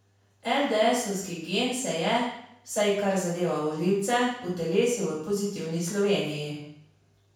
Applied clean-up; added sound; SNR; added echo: none; none; none; reverberation time 0.6 s.